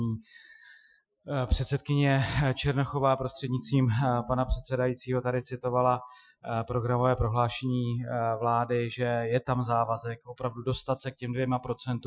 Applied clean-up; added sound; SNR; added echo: classical method Wiener filter.